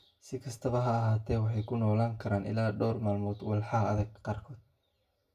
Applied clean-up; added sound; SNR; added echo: none; none; none; reverberation time 0.2 s.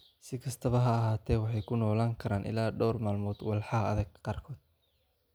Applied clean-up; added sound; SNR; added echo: none; none; none; none.